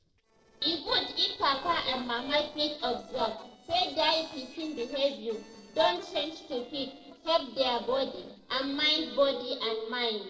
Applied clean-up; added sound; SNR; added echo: neural separator model SepFormer DNS4.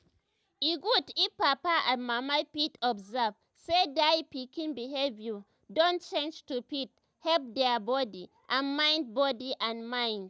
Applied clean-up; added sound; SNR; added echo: none; none; none; none.